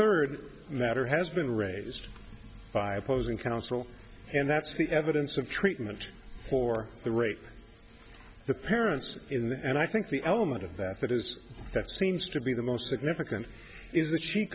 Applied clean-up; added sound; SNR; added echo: none; none; none; none.